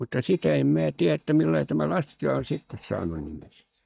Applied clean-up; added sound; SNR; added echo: neural mask model DeepFilterNet 3.